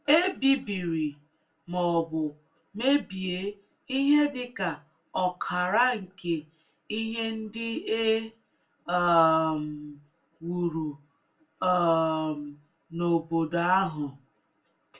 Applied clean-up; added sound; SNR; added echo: none; none; none; reverberation time 0.2 s.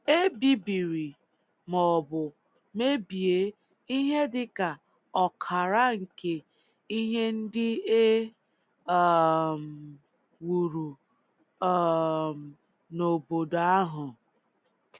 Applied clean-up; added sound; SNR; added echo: none; none; none; none.